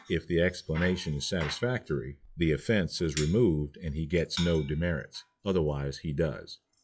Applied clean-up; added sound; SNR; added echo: classical method log-MMSE.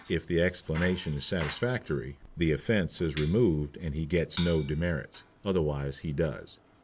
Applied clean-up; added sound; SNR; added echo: none; Bicycle; 17 dB; none.